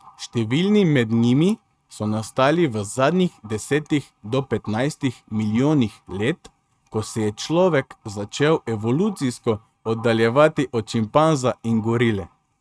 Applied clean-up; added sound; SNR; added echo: neural mask model RNNoise.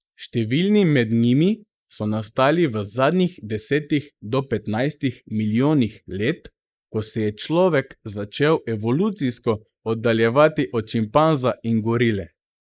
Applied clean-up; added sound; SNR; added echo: neural mask model Resemble Enhance denoiser.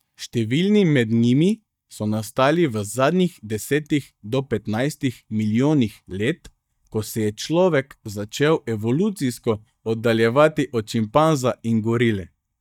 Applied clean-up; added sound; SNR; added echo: neural mask model DeepFilterNet 3.